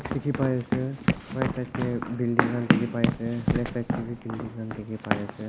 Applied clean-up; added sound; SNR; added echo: none; Run; -1 dB; none.